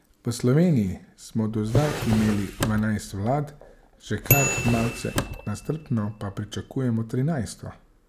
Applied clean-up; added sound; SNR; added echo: none; Bicycle bell + Drawer open or close; 4 dB; none.